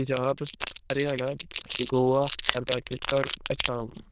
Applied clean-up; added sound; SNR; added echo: neural diffusion model UNIVERSE++.